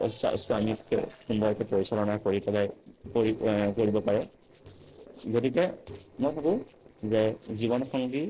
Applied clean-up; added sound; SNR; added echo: neural separator model SepFormer DNS4.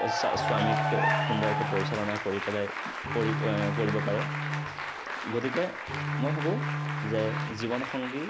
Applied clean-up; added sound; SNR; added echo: none; Applause / Cheering + Bowed string instrument; -2 dB; none.